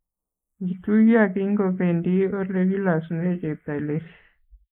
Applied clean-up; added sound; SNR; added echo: neural mask model Resemble Enhance denoiser.